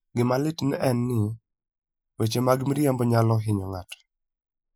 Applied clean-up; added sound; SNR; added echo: neural mask model Resemble Enhance denoiser.